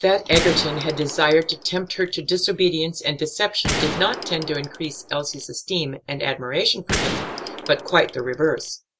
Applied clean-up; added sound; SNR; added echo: none; Gunshot, gunfire; 6 dB; none.